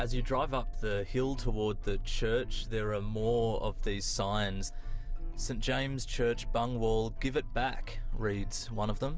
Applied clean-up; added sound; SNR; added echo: none; none; none; none.